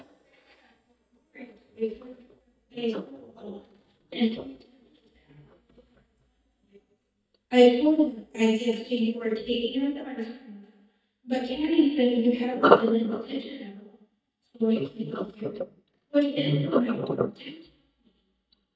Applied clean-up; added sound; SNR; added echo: neural mask model DeepFilterNet 3.